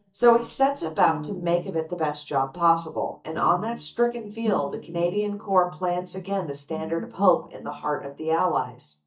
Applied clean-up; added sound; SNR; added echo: neural mask model DeepFilterNet 3.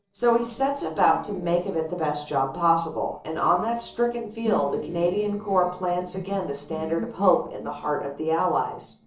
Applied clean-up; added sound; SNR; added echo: neural separator model SepFormer DNS4.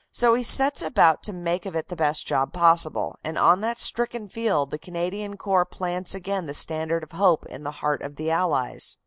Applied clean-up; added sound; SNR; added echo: none; none; none; none.